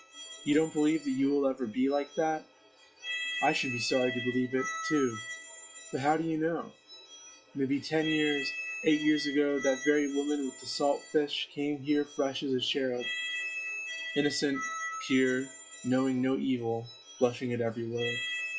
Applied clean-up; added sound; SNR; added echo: classical method log-MMSE.